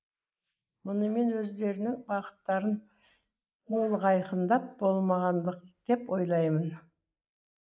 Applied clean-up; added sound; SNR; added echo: neural mask model Resemble Enhance denoiser.